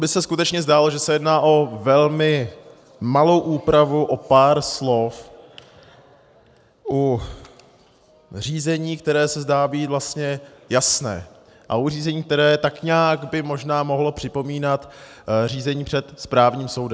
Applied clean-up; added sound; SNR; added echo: none; none; none; none.